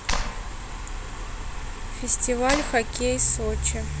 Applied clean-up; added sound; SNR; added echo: none; Clapping; 7 dB; none.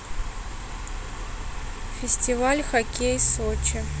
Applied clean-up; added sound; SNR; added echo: none; none; none; none.